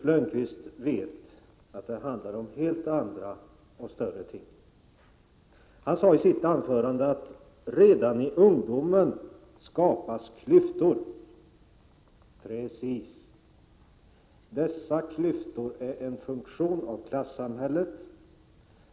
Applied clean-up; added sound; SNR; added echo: none; none; none; none.